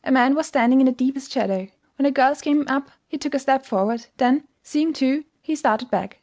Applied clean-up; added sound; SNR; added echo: none; none; none; none.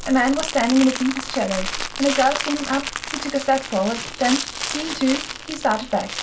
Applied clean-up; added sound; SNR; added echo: none; Crumpling, crinkling; 7 dB; reverberation time 0.2 s.